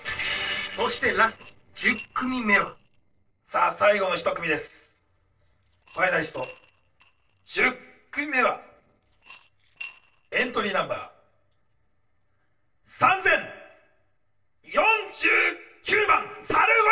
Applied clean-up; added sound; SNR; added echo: neural separator model SepFormer DNS4.